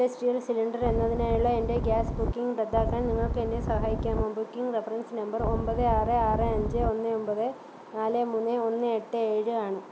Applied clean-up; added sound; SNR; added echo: none; Wind; 2 dB; none.